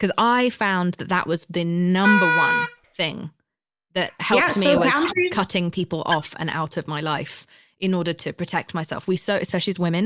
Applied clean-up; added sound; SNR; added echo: none; Wind instrument, woodwind instrument; -1 dB; none.